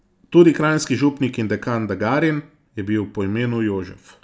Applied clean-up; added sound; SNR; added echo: none; none; none; none.